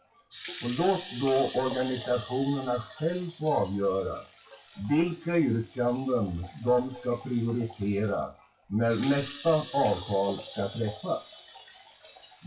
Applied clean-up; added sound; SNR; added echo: classical method WPE with log-MMSE.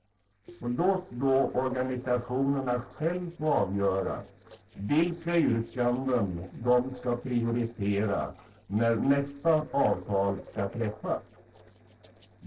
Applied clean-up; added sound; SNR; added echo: neural separator model SepFormer DNS4.